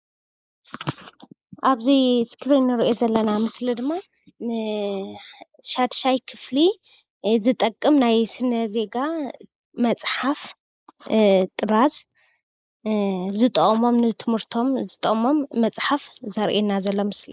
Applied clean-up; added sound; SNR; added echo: neural mask model Resemble Enhance denoiser.